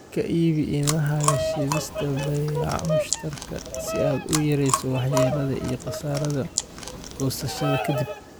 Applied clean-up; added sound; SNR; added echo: none; Bird vocalization, bird call, bird song + Chewing, mastication; 4 dB; none.